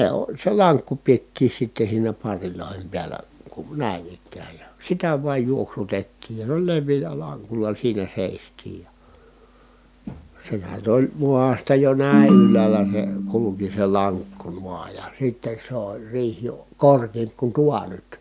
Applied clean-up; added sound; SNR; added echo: none; Ringtone; -3 dB; none.